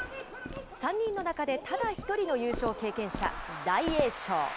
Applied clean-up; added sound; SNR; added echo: none; Walk, footsteps; 11 dB; none.